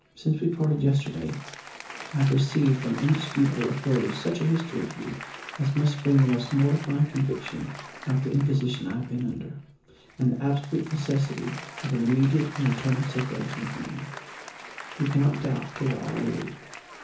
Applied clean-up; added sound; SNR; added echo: none; Applause; 15 dB; reverberation time 0.6 s.